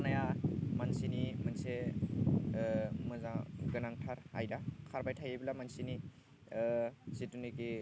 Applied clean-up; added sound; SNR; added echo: none; none; none; none.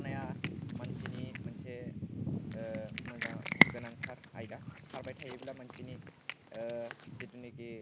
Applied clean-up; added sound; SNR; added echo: none; Cat; -4 dB; none.